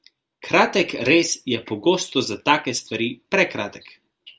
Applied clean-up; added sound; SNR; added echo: none; none; none; none.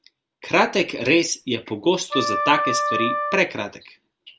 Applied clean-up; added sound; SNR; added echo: none; Wind instrument, woodwind instrument; 3 dB; none.